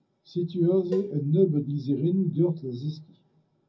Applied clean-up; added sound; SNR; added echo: none; Cowbell; 17 dB; reverberation time 0.4 s.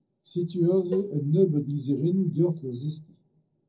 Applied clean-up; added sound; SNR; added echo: neural separator model SepFormer DNS4.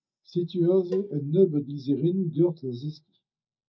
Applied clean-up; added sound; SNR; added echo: neural mask model DeepFilterNet 3.